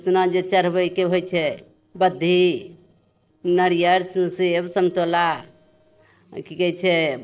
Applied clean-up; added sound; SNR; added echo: neural separator model SepFormer DNS4.